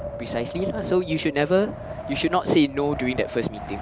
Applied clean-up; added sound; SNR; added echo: none; Wind; 10 dB; none.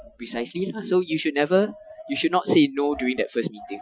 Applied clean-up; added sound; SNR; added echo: classical method Wiener filter.